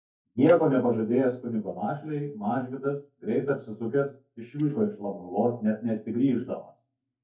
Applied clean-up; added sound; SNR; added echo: neural mask model DeepFilterNet 3.